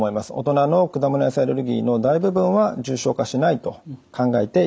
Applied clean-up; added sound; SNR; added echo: none; none; none; none.